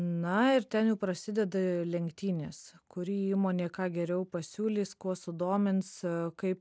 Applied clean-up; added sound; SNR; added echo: none; none; none; none.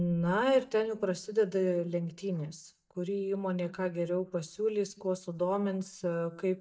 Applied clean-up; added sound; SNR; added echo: neural mask model DeepFilterNet 3.